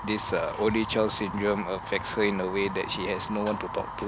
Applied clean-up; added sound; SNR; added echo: none; Fire; 8 dB; none.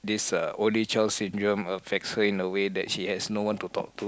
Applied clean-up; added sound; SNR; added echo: none; none; none; none.